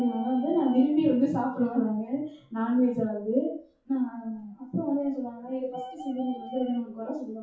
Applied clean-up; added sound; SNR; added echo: classical method WPE with log-MMSE.